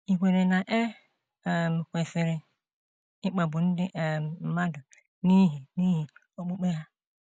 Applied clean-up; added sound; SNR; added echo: none; none; none; none.